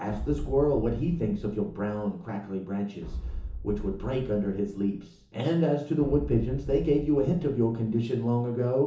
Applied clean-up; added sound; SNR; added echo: none; Boom; 11 dB; reverberation time 0.8 s.